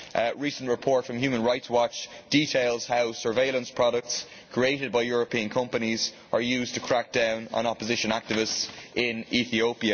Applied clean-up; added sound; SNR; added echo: none; none; none; none.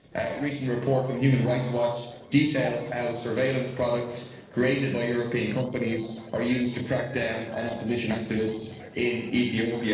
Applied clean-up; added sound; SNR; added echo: neural separator model SepFormer DNS4.